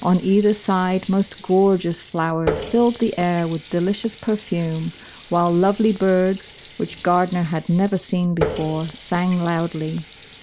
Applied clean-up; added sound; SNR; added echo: none; Water tap, faucet; 12 dB; none.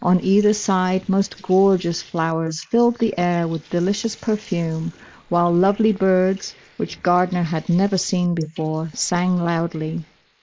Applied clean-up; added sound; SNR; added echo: neural mask model Resemble Enhance denoiser.